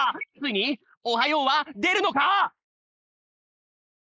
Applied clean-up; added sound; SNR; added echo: neural mask model Resemble Enhance denoiser.